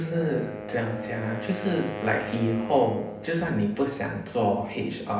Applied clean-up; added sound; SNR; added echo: none; Wind instrument, woodwind instrument; 11 dB; reverberation time 0.8 s.